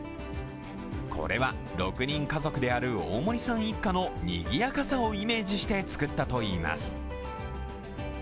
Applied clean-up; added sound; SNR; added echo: none; none; none; none.